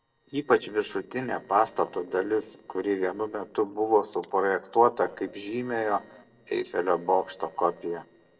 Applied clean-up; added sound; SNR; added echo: neural separator model SepFormer DNS4.